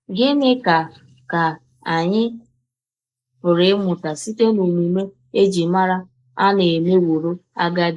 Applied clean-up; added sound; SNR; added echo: neural mask model Resemble Enhance denoiser.